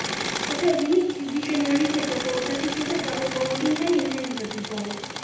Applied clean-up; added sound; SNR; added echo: none; Engine / Mechanisms; 6 dB; reverberation time 0.9 s.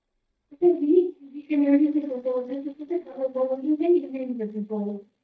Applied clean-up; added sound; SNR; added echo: neural mask model DeepFilterNet 3.